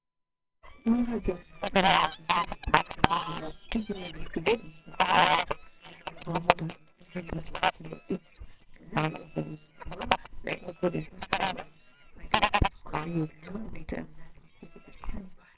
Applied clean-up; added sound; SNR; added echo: neural separator model SepFormer WHAMR!.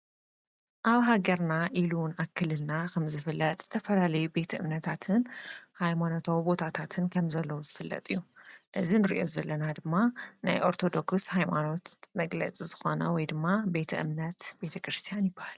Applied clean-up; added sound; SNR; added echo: none; none; none; none.